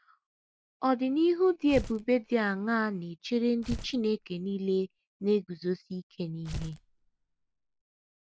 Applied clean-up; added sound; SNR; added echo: none; Tearing; 14 dB; none.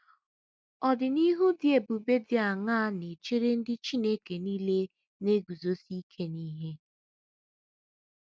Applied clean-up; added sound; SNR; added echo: none; none; none; none.